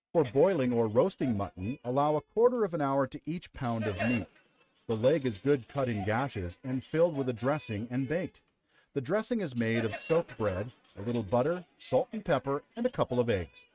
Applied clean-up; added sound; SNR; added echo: neural mask model RNNoise.